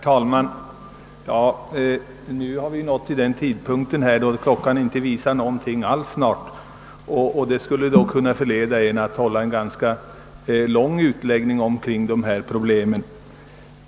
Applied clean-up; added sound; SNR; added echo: none; none; none; none.